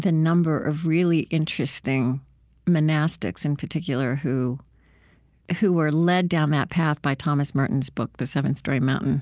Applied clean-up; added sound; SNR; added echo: none; none; none; none.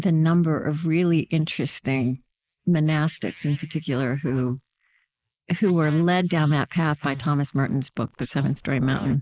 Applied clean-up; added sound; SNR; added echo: neural mask model Resemble Enhance denoiser.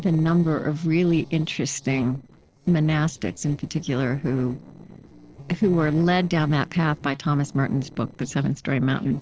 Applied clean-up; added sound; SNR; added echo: neural separator model SepFormer DNS4.